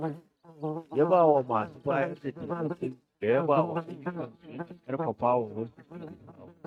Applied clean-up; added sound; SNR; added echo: neural mask model DeepFilterNet 3.